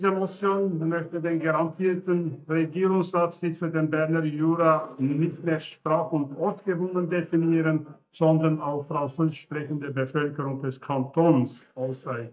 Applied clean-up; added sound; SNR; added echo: neural mask model DeepFilterNet 3.